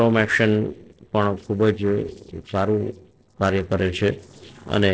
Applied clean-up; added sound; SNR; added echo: neural separator model SepFormer DNS4.